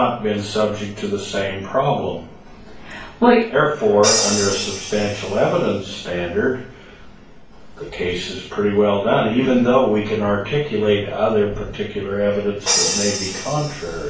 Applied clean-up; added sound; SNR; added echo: none; Crash cymbal; 10 dB; reverberation time 0.4 s.